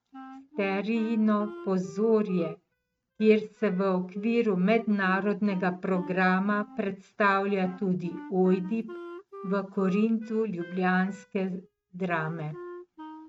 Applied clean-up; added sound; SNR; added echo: neural mask model RNNoise.